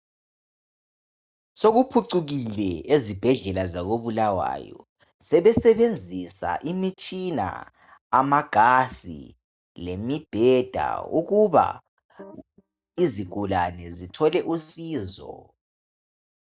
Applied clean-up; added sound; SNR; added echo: neural mask model DeepFilterNet 3.